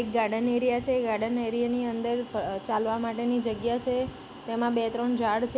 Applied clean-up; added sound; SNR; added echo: none; none; none; none.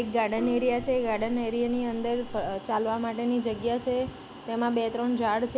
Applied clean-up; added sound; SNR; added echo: none; Gong; 12 dB; none.